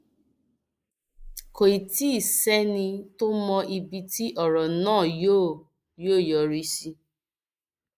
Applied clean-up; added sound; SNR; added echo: neural mask model Resemble Enhance denoiser.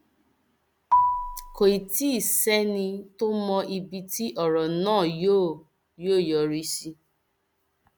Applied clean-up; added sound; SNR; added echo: none; Marimba, xylophone; 0 dB; none.